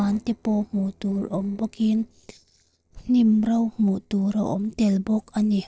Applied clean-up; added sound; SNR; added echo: neural separator model SepFormer DNS4.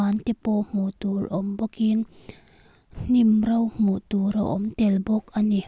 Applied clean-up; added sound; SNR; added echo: none; none; none; none.